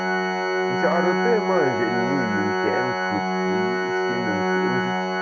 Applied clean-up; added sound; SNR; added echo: none; Organ; -4 dB; none.